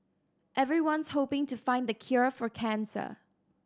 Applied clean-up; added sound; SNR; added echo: none; none; none; none.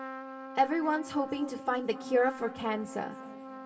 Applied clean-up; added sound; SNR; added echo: none; Trumpet; 12 dB; reverberation time 2.3 s.